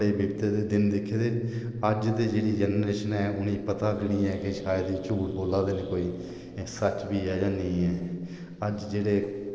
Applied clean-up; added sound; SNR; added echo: neural separator model SepFormer DNS4.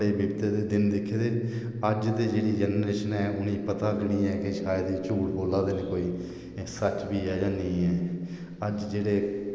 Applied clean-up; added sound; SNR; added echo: none; none; none; none.